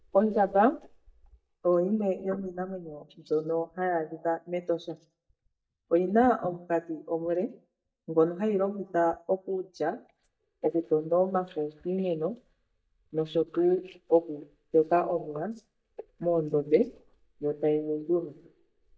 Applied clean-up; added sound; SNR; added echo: neural mask model DeepFilterNet 3.